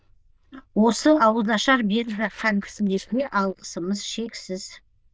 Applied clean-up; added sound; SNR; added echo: neural diffusion model UNIVERSE++.